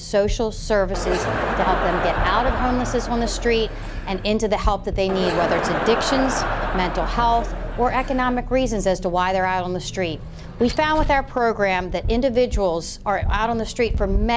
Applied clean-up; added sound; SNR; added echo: none; Vehicle + Crowd; 5 dB; none.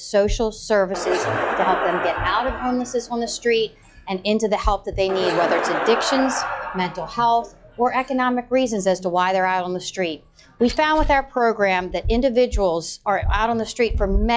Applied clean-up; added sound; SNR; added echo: classical method log-MMSE.